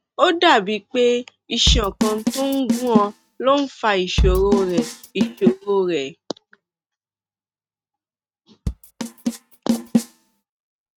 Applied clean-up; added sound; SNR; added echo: neural mask model RNNoise.